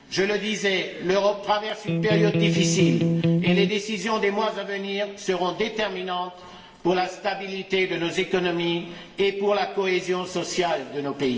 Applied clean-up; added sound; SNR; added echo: none; Electric guitar; -3 dB; reverberation time 0.9 s.